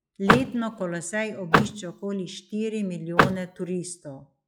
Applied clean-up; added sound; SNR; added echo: classical method log-MMSE.